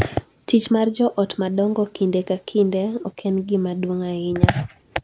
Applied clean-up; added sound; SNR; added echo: none; none; none; none.